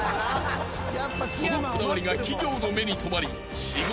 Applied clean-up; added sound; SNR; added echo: none; Chicken, rooster; 14 dB; none.